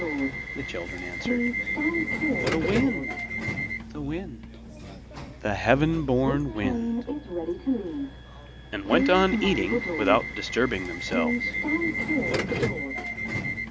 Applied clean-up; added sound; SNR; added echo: none; Subway, metro, underground / Alarm; 0 dB; none.